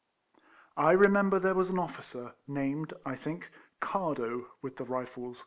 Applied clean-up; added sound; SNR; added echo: none; none; none; none.